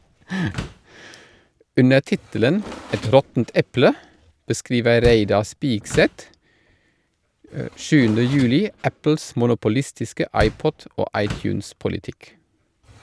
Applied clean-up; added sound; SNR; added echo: none; Door; 15 dB; none.